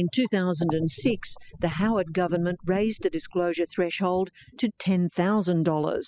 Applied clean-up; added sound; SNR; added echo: classical method spectral subtraction.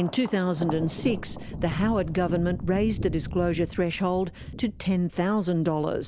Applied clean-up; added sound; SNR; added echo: none; Thunder; 9 dB; none.